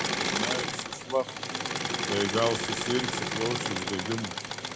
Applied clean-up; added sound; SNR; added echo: none; Engine / Mechanisms; -1 dB; none.